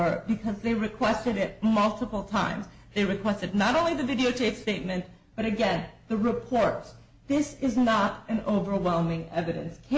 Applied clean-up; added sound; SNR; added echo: none; none; none; none.